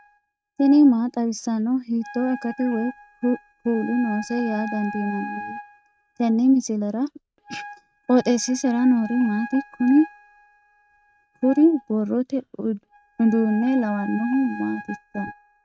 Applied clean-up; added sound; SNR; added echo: neural mask model RNNoise.